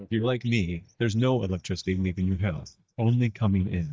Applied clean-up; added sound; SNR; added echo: neural mask model DeepFilterNet 3.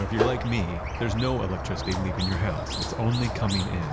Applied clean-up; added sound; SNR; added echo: none; Squeak; 2 dB; none.